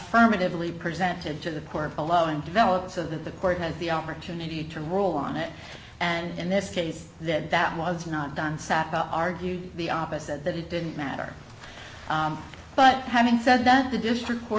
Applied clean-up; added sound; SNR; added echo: none; none; none; none.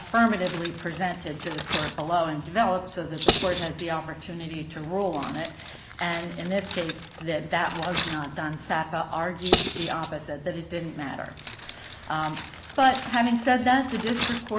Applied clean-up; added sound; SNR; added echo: none; Cutlery, silverware; 2 dB; none.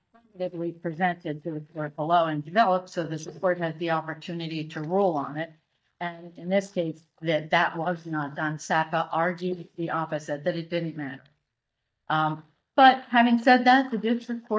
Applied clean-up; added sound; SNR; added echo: neural mask model DeepFilterNet 3.